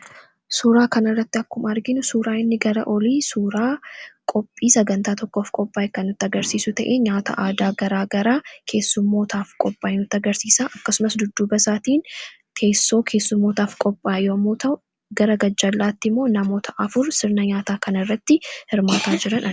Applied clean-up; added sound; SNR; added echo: none; none; none; none.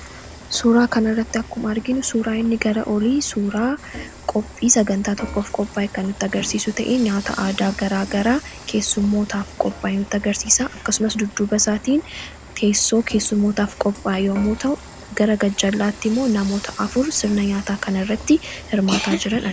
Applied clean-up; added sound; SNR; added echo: none; Frying (food) / Dishes, pots, and pans; 16 dB; none.